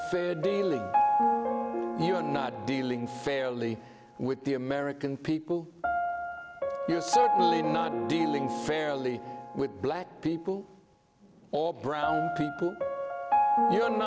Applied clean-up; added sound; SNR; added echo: none; Piano; -1 dB; none.